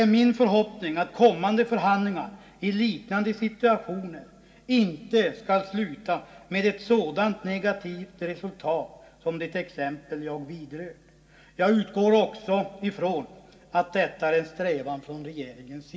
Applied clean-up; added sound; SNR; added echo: none; none; none; reverberation time 1.5 s.